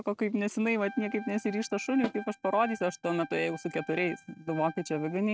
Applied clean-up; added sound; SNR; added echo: neural mask model RNNoise.